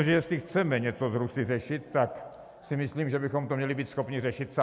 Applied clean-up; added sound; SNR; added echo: none; none; none; none.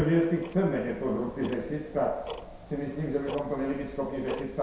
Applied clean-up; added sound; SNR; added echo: none; Tick-tock; 14 dB; reverberation time 0.7 s.